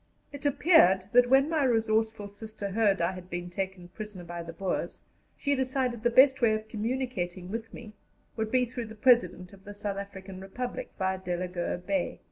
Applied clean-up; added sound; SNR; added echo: none; none; none; none.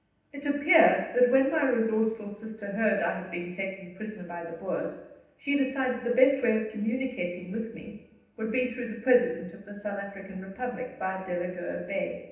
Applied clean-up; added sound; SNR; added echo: none; none; none; reverberation time 0.9 s.